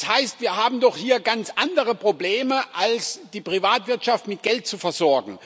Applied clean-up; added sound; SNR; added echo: none; none; none; none.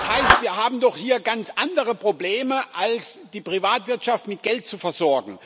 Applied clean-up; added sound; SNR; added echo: none; Clapping; 6 dB; none.